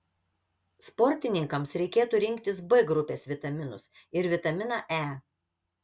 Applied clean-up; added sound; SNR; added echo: none; none; none; none.